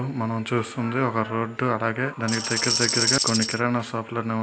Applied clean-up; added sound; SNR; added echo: none; Tambourine; -1 dB; none.